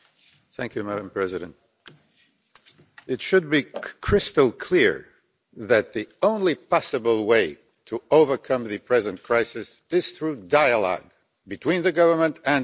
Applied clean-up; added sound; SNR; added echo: none; none; none; none.